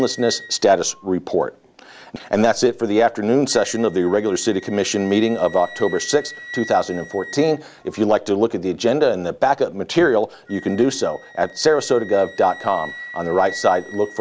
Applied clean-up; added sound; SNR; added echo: none; Wind instrument, woodwind instrument; 19 dB; none.